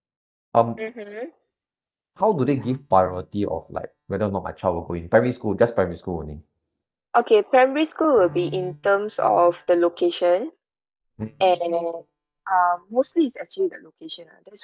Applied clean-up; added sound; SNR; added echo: neural mask model DeepFilterNet 3.